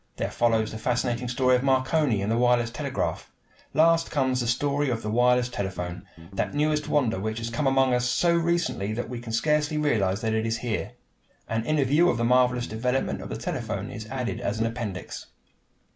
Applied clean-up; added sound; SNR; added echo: none; Guitar; 14 dB; none.